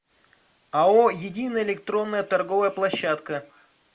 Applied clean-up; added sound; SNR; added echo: none; none; none; none.